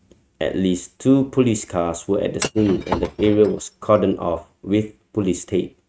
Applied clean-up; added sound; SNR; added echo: neural mask model RNNoise.